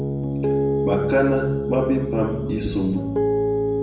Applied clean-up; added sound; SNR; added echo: none; Piano; -2 dB; reverberation time 0.7 s.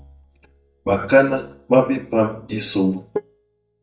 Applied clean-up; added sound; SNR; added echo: neural mask model DeepFilterNet 3.